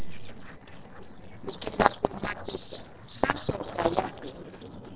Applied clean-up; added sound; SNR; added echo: neural separator model SepFormer DNS4.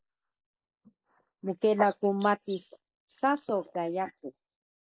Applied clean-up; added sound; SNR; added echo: neural mask model Resemble Enhance denoiser.